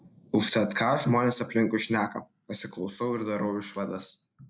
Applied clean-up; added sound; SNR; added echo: neural mask model Resemble Enhance denoiser.